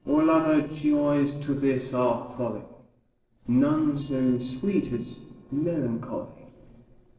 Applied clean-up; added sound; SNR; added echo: neural separator model SepFormer DNS4.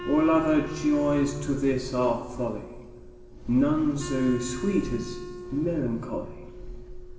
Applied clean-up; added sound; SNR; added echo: none; Wind instrument, woodwind instrument; 14 dB; reverberation time 2.3 s.